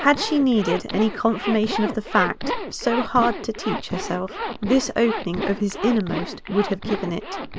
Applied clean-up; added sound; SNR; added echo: none; Zipper (clothing); 7 dB; none.